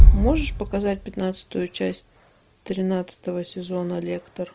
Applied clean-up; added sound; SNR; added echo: none; Bass drum; -5 dB; none.